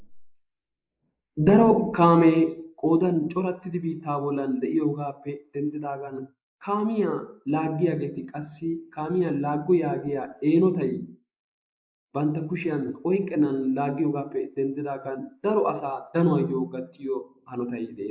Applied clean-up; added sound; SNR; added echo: neural mask model Resemble Enhance denoiser.